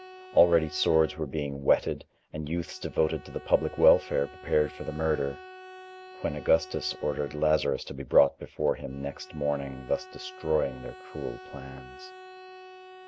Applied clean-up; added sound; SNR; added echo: none; Bowed string instrument; 19 dB; none.